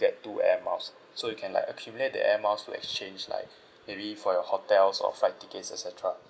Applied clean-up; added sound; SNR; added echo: none; none; none; none.